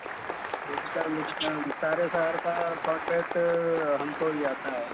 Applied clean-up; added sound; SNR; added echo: none; Applause; 5 dB; none.